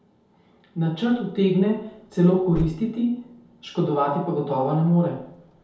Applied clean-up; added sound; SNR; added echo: none; Slam / Car; 20 dB; reverberation time 0.8 s.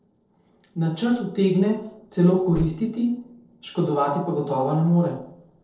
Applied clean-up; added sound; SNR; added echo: neural separator model SepFormer DNS4.